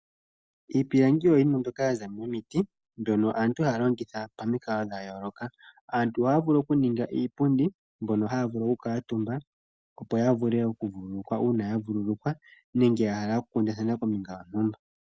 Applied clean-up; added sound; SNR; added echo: none; none; none; none.